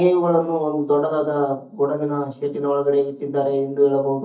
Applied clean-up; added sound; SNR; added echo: neural mask model DeepFilterNet 3.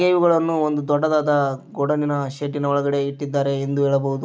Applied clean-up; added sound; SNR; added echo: none; none; none; none.